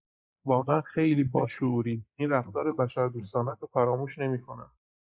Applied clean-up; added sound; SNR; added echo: neural mask model Resemble Enhance denoiser.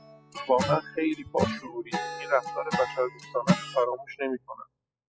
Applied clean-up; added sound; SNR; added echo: classical method spectral subtraction.